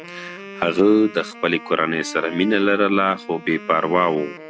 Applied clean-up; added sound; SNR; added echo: none; Wind instrument, woodwind instrument; 17 dB; none.